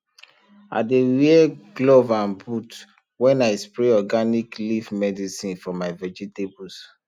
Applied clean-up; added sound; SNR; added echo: none; none; none; none.